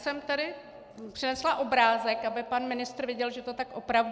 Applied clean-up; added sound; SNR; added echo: none; none; none; none.